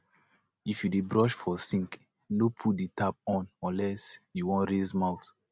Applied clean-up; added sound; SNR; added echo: none; none; none; none.